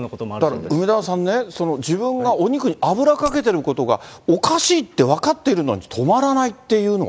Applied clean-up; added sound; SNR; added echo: neural mask model Resemble Enhance denoiser.